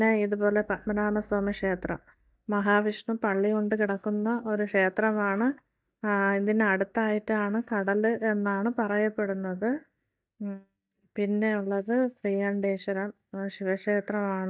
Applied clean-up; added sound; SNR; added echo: neural mask model DeepFilterNet 3.